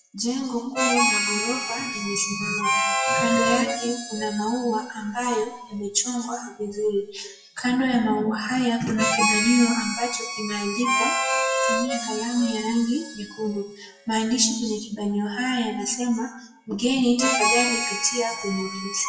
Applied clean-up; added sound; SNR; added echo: classical method WPE with log-MMSE.